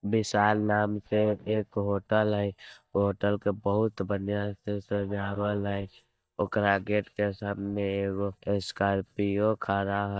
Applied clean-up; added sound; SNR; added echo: neural mask model DeepFilterNet 3.